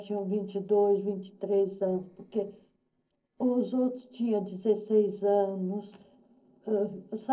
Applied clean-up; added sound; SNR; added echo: neural separator model SepFormer DNS4.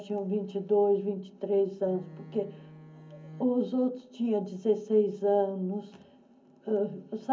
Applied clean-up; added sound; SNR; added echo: none; Bowed string instrument; 19 dB; reverberation time 0.3 s.